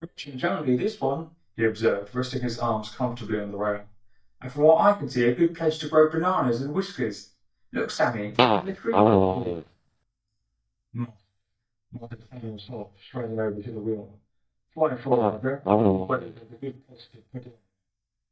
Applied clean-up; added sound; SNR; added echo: neural mask model DeepFilterNet 3.